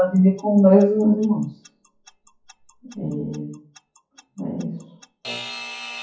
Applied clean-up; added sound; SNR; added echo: classical method WPE with log-MMSE.